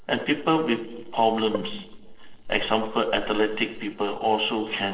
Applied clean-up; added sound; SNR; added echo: neural separator model SepFormer DNS4.